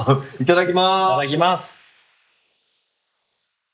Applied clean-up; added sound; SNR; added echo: neural mask model Resemble Enhance denoiser.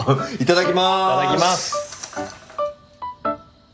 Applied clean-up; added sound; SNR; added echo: none; none; none; none.